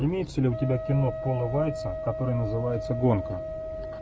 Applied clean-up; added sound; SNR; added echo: none; Wind instrument, woodwind instrument; 8 dB; none.